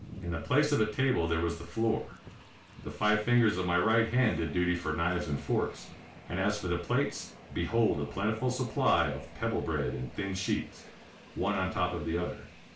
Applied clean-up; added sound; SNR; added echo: none; Train; 19 dB; reverberation time 0.3 s.